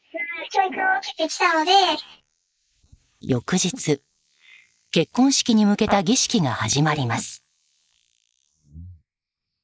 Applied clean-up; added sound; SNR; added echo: neural mask model Resemble Enhance denoiser.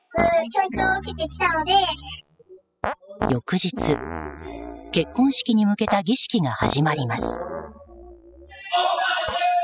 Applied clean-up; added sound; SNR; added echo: classical method spectral subtraction.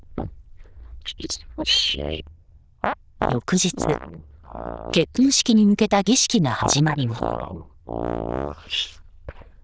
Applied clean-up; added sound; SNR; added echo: neural diffusion model UNIVERSE++.